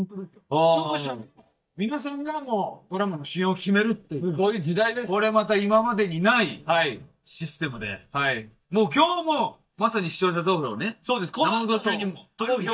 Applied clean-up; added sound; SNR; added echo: neural mask model DeepFilterNet 3.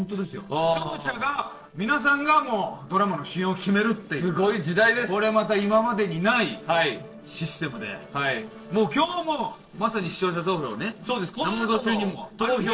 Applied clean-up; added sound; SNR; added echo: neural separator model SepFormer DNS4.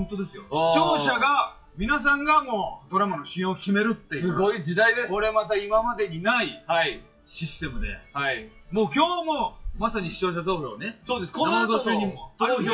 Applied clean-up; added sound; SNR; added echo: classical method WPE with log-MMSE.